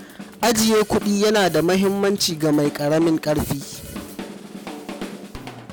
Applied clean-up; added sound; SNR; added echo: none; Drum kit; 15 dB; none.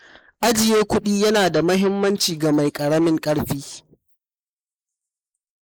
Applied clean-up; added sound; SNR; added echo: neural mask model Resemble Enhance denoiser.